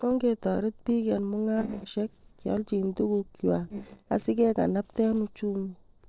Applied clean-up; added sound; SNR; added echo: neural separator model SepFormer DNS4.